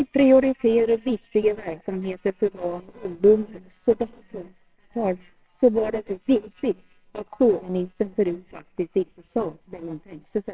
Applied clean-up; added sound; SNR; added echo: neural separator model SepFormer WHAMR!.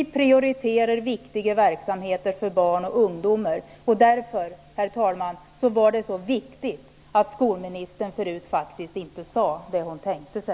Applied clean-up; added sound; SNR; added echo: none; none; none; none.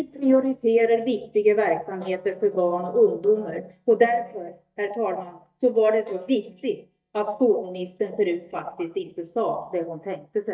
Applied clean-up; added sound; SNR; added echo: neural mask model DeepFilterNet 3.